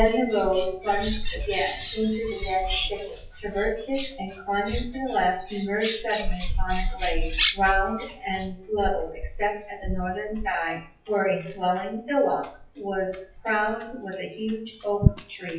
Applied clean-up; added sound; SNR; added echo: classical method WPE with log-MMSE.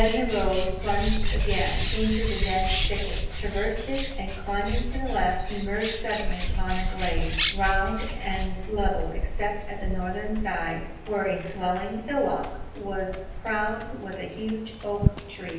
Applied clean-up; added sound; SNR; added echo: none; Bird; -1 dB; reverberation time 0.9 s.